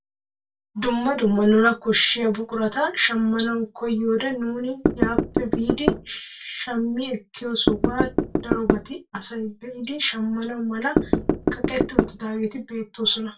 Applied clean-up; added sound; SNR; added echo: none; Knock / Wood; -2 dB; reverberation time 0.2 s.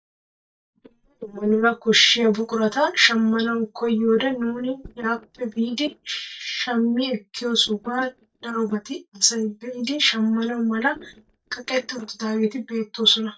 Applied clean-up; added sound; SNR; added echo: neural mask model DeepFilterNet 3.